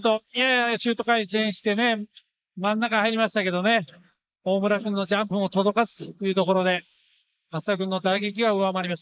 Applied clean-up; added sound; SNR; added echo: neural mask model Resemble Enhance denoiser.